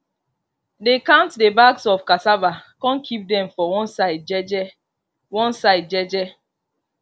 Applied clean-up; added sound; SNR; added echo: none; none; none; none.